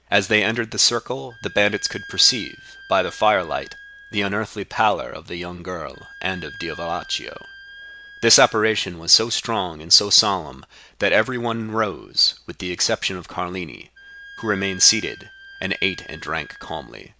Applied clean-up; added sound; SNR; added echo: none; Wind instrument, woodwind instrument; 19 dB; none.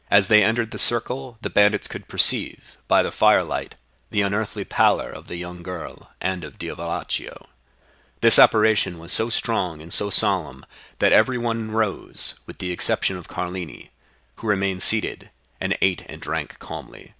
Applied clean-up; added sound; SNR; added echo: none; none; none; none.